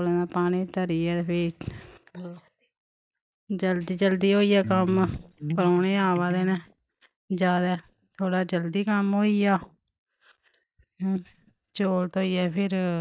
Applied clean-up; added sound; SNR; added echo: neural mask model DeepFilterNet 3.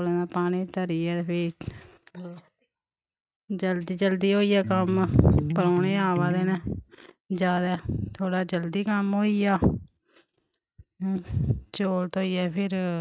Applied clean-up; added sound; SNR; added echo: neural mask model RNNoise.